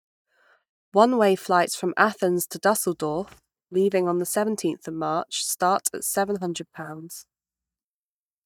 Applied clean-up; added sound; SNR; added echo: neural mask model DeepFilterNet 3.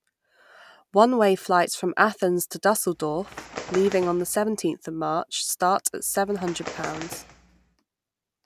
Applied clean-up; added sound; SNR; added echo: none; Bird; 15 dB; none.